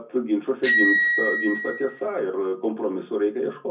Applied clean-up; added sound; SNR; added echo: none; Bicycle bell; 0 dB; reverberation time 0.4 s.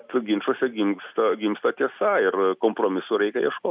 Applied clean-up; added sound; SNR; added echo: none; none; none; none.